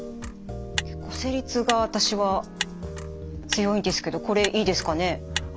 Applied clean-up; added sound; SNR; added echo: none; Motor vehicle (road); 10 dB; none.